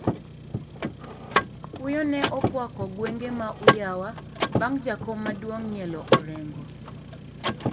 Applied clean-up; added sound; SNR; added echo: none; Mechanisms / Car; -4 dB; reverberation time 0.7 s.